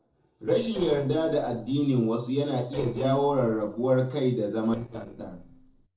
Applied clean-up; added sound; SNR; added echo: neural separator model SepFormer DNS4.